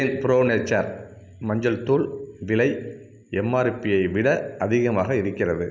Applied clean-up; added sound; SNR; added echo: none; none; none; none.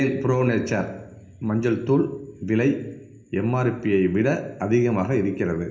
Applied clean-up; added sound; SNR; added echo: none; none; none; reverberation time 0.4 s.